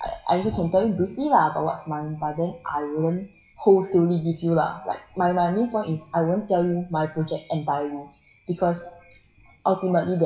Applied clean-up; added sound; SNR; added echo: classical method WPE with log-MMSE.